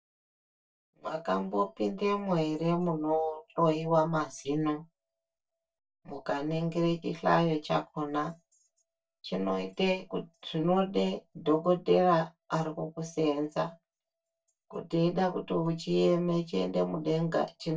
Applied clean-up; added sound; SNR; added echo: neural mask model DeepFilterNet 3.